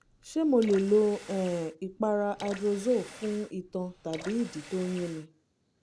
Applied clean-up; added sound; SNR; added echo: none; Water tap, faucet / Water; 18 dB; none.